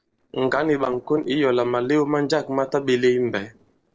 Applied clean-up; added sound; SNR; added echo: neural separator model SepFormer DNS4.